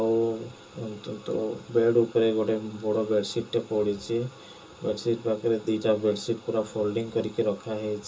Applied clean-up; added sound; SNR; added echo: none; none; none; reverberation time 0.2 s.